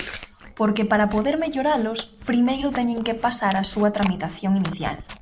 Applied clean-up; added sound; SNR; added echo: none; Chewing, mastication; 15 dB; none.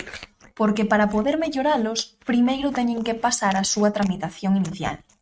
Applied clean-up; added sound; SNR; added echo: neural mask model RNNoise.